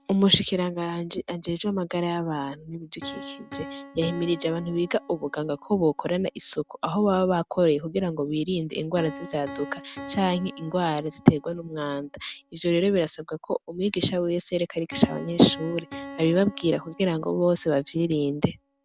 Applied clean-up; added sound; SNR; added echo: none; Piano; 19 dB; none.